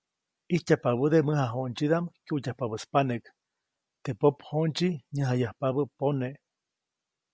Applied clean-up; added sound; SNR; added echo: none; none; none; none.